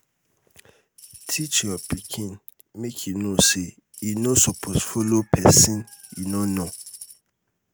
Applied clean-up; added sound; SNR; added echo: none; Tambourine; 16 dB; none.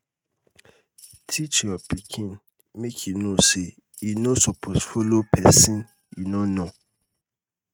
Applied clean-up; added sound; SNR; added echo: neural mask model RNNoise.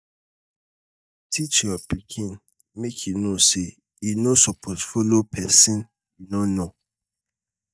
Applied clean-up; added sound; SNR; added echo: neural mask model DeepFilterNet 3.